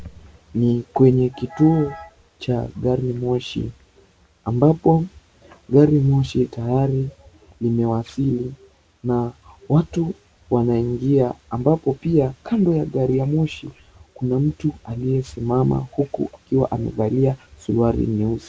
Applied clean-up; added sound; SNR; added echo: none; none; none; none.